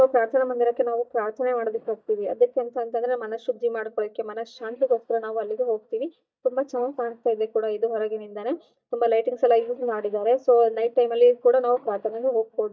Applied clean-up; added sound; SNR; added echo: neural mask model DeepFilterNet 3.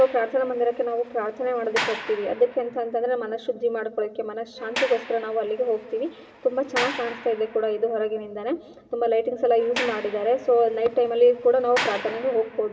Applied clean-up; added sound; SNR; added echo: none; Sliding door; 12 dB; reverberation time 2.2 s.